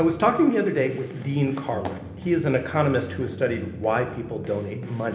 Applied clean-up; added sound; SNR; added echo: none; Fireworks; 16 dB; reverberation time 1.0 s.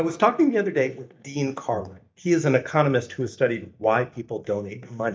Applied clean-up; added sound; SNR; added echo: neural mask model DeepFilterNet 3.